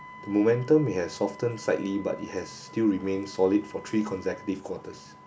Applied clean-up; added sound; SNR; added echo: none; Wind instrument, woodwind instrument; 20 dB; none.